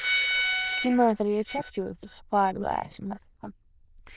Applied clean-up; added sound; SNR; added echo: neural diffusion model UNIVERSE++.